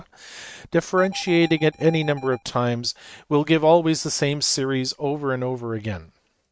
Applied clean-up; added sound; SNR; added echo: neural mask model RNNoise.